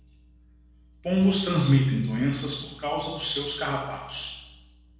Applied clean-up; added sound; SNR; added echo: none; none; none; reverberation time 1.0 s.